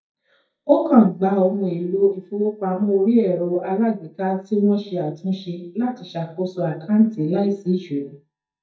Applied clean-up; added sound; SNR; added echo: neural mask model DeepFilterNet 3.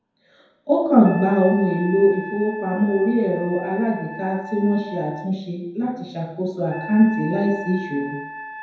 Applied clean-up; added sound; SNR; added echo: none; Wind instrument, woodwind instrument; 15 dB; reverberation time 0.9 s.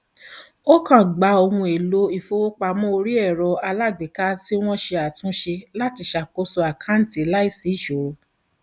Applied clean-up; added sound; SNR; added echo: none; none; none; none.